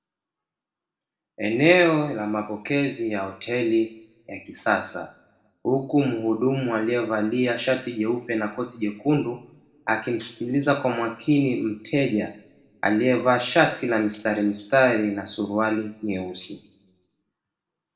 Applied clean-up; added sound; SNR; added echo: none; none; none; reverberation time 0.5 s.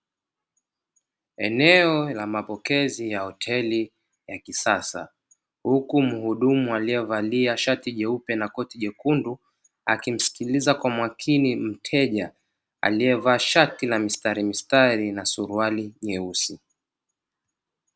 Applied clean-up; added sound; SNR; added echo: none; none; none; none.